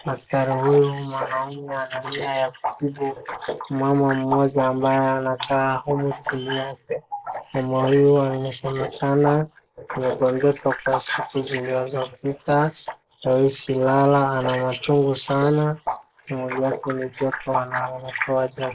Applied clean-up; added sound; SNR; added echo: neural mask model Resemble Enhance denoiser.